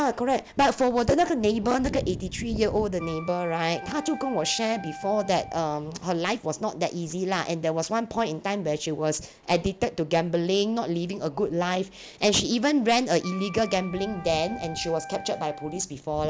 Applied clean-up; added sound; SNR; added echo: none; Wind instrument, woodwind instrument; 14 dB; none.